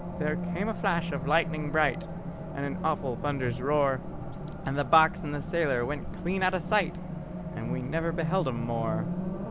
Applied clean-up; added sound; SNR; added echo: none; Race car, auto racing; 5 dB; none.